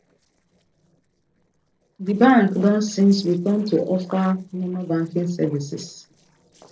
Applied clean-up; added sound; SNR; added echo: neural separator model SepFormer DNS4.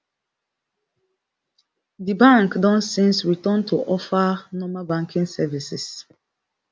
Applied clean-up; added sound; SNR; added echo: none; none; none; none.